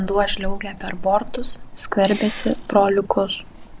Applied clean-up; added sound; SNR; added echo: none; Meow / Purr; 8 dB; none.